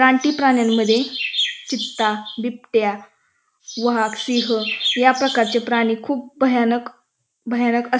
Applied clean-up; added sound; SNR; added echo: none; Chirp, tweet; 8 dB; none.